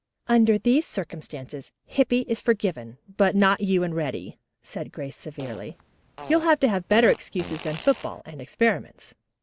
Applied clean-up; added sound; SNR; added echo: none; Fart; 15 dB; none.